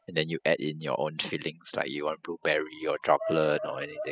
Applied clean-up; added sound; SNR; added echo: classical method spectral subtraction.